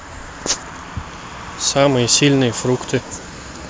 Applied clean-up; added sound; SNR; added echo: none; none; none; none.